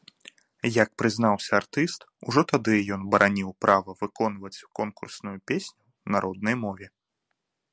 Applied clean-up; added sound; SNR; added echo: none; none; none; none.